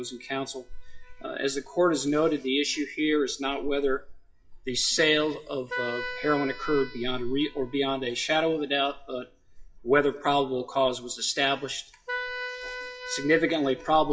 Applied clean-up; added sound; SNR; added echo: classical method WPE with log-MMSE.